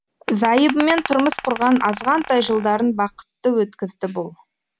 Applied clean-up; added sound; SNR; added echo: none; Glass; 11 dB; none.